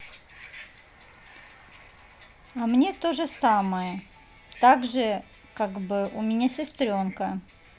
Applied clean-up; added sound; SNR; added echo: none; none; none; none.